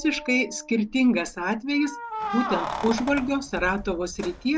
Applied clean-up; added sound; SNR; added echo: none; Keys jangling; 10 dB; none.